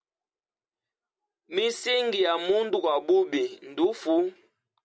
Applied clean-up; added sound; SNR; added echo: none; none; none; none.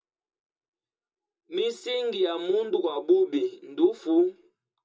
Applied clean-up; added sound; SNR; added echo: none; none; none; reverberation time 0.2 s.